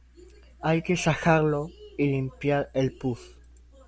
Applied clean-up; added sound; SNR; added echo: none; none; none; none.